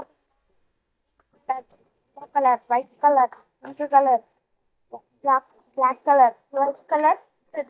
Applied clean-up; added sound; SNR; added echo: neural mask model DeepFilterNet 3.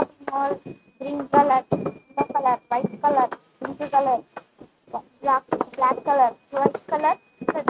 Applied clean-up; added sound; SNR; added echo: neural mask model RNNoise.